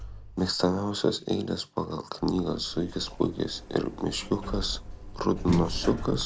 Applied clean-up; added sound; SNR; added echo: none; Sliding door; 8 dB; none.